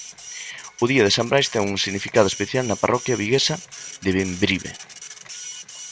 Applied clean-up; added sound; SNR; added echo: none; Printer; 15 dB; none.